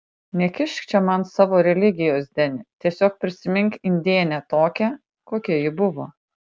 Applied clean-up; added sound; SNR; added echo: none; none; none; none.